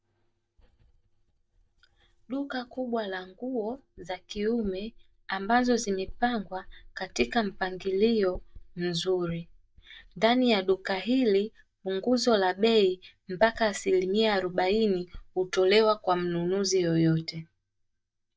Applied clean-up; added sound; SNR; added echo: neural mask model DeepFilterNet 3.